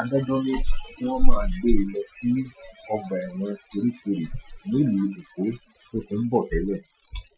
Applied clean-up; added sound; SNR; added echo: classical method Wiener filter.